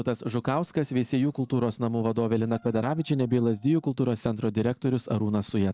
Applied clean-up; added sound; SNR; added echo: neural mask model DeepFilterNet 3.